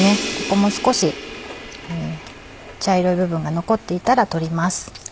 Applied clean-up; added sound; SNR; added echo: none; Crash cymbal; 11 dB; none.